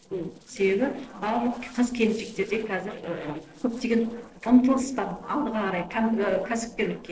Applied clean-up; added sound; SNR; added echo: neural separator model SepFormer DNS4.